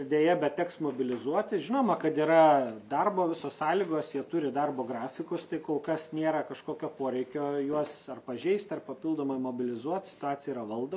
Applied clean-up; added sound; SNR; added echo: none; none; none; none.